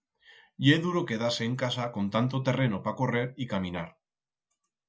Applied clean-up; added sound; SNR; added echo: none; none; none; none.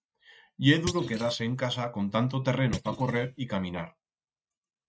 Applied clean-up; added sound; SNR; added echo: neural mask model RNNoise.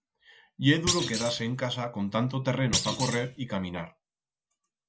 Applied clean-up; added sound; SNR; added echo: none; Thump, thud; 4 dB; none.